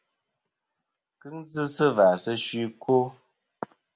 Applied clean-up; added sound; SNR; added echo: none; none; none; none.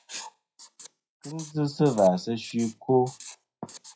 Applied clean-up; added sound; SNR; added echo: classical method WPE with log-MMSE.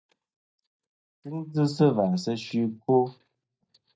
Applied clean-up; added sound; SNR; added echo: neural mask model DeepFilterNet 3.